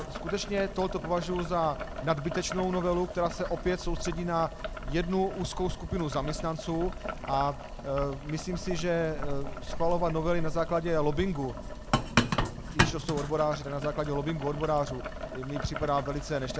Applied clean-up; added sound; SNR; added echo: none; Boiling; 3 dB; none.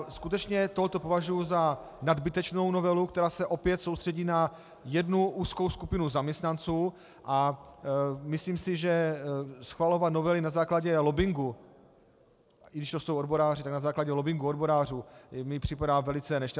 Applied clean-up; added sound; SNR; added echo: none; none; none; none.